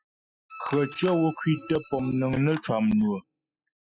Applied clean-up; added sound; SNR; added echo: classical method spectral subtraction.